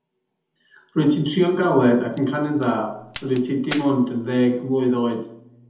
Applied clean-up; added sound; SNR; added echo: none; Crack; 20 dB; reverberation time 0.7 s.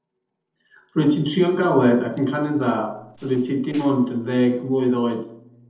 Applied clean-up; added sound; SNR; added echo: neural separator model SepFormer DNS4.